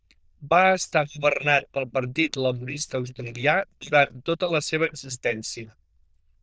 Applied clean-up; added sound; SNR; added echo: neural diffusion model UNIVERSE++.